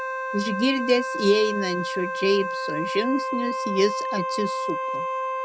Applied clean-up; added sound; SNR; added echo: none; Wind instrument, woodwind instrument; 3 dB; none.